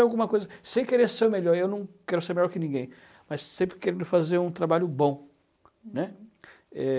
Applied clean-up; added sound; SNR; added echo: none; none; none; none.